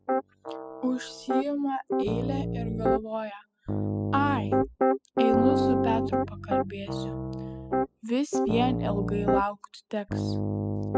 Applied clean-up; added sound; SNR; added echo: classical method spectral subtraction.